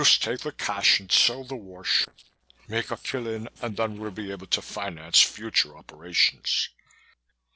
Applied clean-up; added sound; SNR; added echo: neural separator model SepFormer DNS4.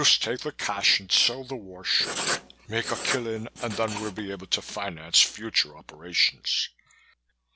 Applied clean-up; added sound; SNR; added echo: none; Writing; 6 dB; none.